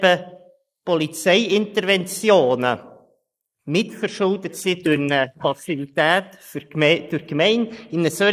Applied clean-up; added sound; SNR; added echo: neural mask model Resemble Enhance denoiser.